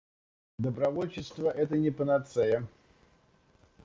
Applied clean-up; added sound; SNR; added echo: none; none; none; none.